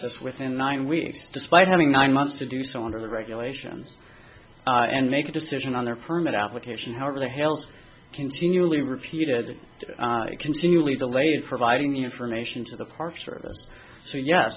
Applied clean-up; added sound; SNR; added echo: none; none; none; none.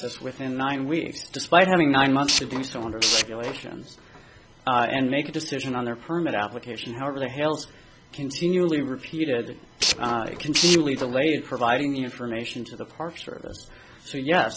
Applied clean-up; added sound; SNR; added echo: none; Tools; 2 dB; none.